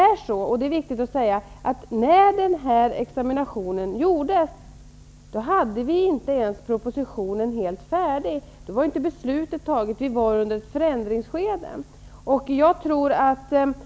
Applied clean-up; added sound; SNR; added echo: none; none; none; none.